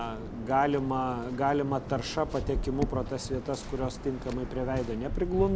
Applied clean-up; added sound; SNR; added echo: none; Waves, surf; 6 dB; none.